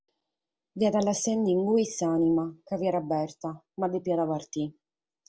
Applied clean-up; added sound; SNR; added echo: none; none; none; none.